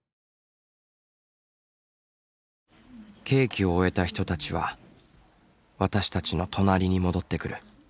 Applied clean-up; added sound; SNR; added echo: none; none; none; none.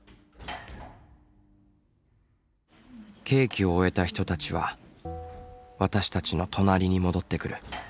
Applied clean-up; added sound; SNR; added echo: none; Sliding door / Slam + Bell; 18 dB; none.